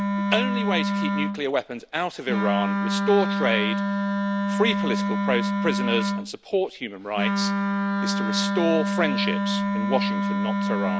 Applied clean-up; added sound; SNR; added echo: none; Wind instrument, woodwind instrument; -2 dB; none.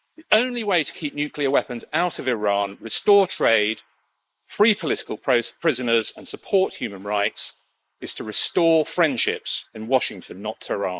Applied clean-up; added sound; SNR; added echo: neural mask model Resemble Enhance denoiser.